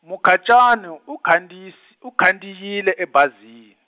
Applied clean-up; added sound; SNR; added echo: none; none; none; none.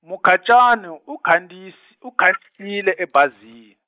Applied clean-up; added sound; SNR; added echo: neural mask model Resemble Enhance denoiser.